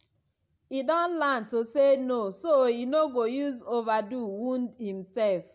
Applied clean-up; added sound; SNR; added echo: none; none; none; none.